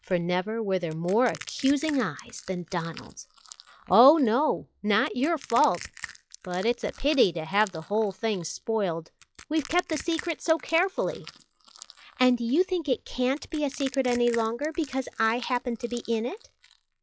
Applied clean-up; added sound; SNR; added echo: classical method log-MMSE.